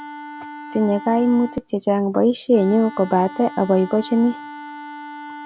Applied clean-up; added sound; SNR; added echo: none; Wind instrument, woodwind instrument; 15 dB; none.